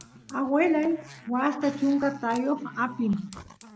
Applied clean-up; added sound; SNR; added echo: none; Fire + Growling; 20 dB; none.